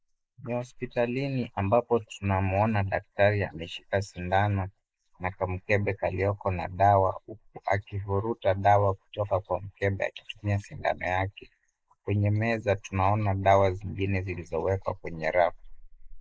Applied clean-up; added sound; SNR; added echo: neural mask model Resemble Enhance denoiser.